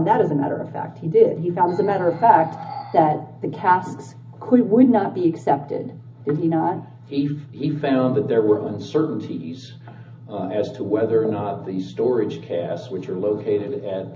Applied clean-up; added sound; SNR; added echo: none; Animal; 15 dB; reverberation time 0.4 s.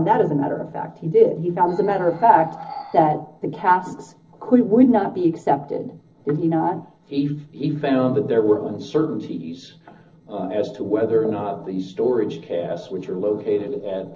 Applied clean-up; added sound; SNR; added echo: neural separator model SepFormer DNS4.